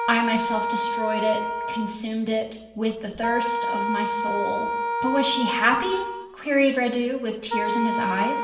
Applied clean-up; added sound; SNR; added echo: none; Wind instrument, woodwind instrument; 3 dB; reverberation time 0.9 s.